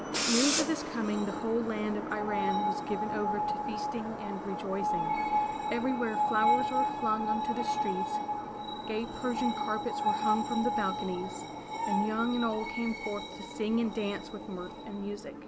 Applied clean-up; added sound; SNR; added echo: none; Screech; -1 dB; none.